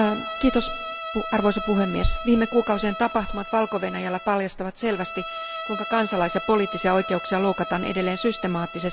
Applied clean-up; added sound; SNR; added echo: none; Bowed string instrument; 10 dB; none.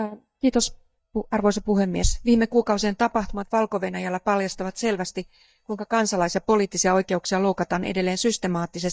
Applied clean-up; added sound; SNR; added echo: neural mask model DeepFilterNet 3.